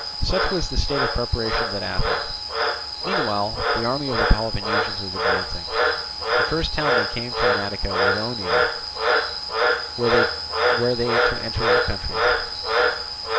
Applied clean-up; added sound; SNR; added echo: none; Frog; -4 dB; none.